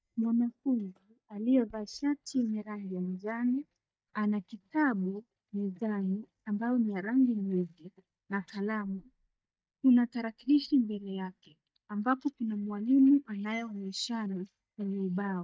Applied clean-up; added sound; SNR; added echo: neural mask model DeepFilterNet 3.